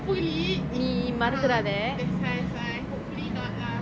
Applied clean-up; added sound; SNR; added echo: none; Musical instrument; 1 dB; none.